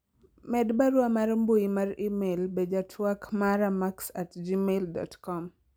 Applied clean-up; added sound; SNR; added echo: none; none; none; none.